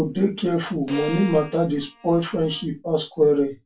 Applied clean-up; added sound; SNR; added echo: none; Bowed string instrument; 16 dB; reverberation time 0.2 s.